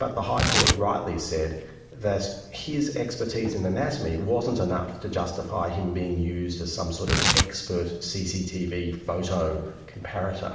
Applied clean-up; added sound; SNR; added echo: none; Tearing; 4 dB; reverberation time 0.9 s.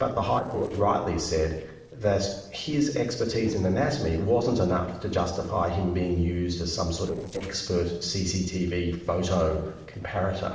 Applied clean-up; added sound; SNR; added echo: neural separator model SepFormer DNS4.